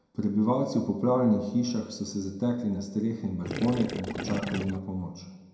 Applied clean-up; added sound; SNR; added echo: none; Gurgling / Liquid; 7 dB; reverberation time 0.5 s.